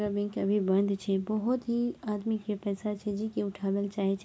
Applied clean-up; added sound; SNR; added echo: none; none; none; none.